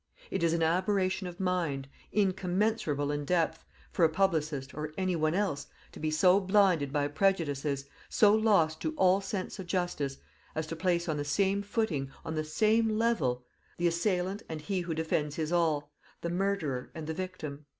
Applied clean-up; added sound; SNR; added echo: none; none; none; none.